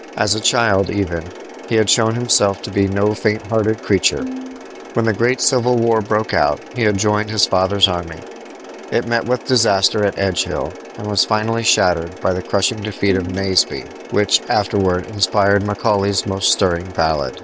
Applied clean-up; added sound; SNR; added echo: none; Bowed string instrument + Mechanisms; 15 dB; none.